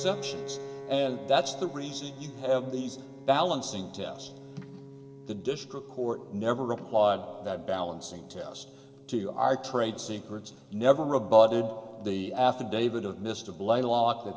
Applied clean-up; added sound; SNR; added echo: none; Piano; 17 dB; reverberation time 0.6 s.